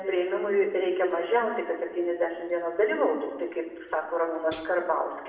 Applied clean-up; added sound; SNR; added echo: none; Hi-hat; 11 dB; reverberation time 1.0 s.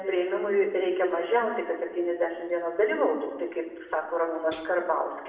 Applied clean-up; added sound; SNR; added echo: neural separator model SepFormer DNS4.